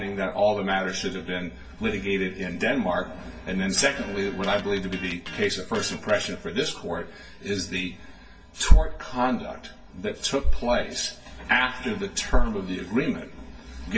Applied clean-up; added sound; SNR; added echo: none; Electric guitar; 16 dB; reverberation time 0.2 s.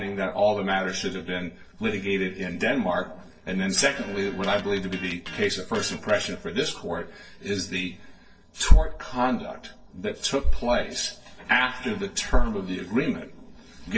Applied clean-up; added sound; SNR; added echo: neural separator model SepFormer DNS4.